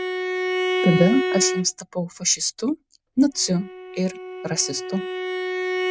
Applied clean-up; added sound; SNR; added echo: neural mask model RNNoise.